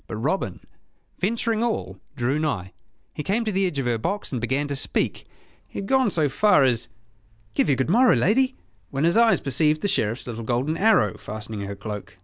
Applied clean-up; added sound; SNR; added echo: none; none; none; none.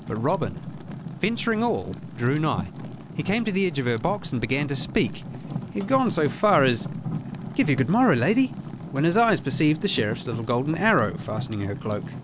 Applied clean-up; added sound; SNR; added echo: none; Fire; 10 dB; none.